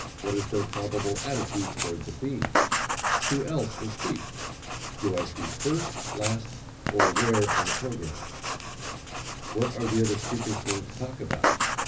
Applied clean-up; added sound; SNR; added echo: none; Writing; -1 dB; reverberation time 0.4 s.